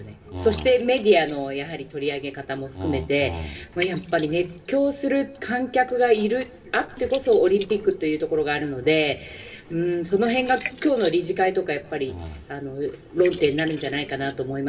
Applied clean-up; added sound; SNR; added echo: none; Liquid; 18 dB; reverberation time 0.7 s.